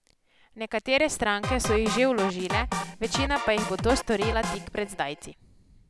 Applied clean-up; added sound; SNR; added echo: none; Drum kit; 4 dB; none.